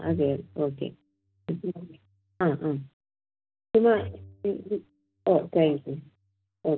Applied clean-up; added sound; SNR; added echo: none; Bowed string instrument; 19 dB; none.